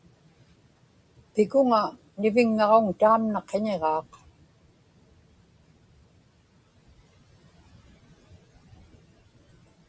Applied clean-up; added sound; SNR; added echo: none; none; none; none.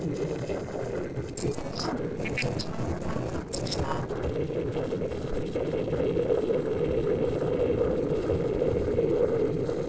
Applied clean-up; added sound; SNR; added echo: neural separator model SepFormer DNS4.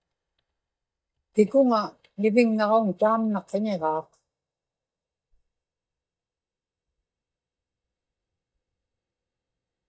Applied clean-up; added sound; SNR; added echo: neural mask model DeepFilterNet 3.